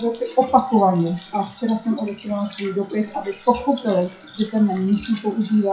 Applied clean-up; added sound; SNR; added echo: classical method WPE with log-MMSE.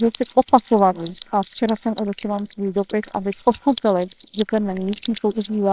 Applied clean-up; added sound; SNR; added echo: neural separator model SepFormer WHAMR!.